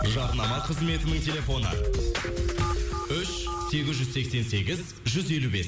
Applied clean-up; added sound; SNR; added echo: none; Boom; 13 dB; none.